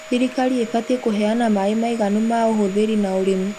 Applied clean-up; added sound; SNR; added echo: none; Domestic sounds, home sounds; 18 dB; none.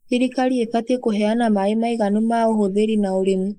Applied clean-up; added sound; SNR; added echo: neural mask model Resemble Enhance denoiser.